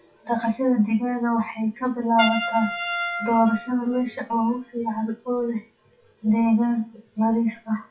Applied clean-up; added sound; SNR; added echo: classical method WPE with log-MMSE.